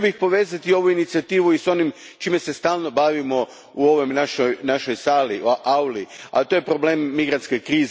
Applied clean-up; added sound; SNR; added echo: none; none; none; none.